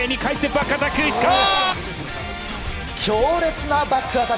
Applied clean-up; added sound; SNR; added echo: none; Walk, footsteps / Insect; 16 dB; none.